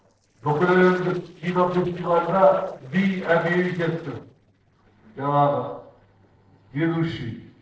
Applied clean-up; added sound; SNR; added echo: neural separator model SepFormer DNS4.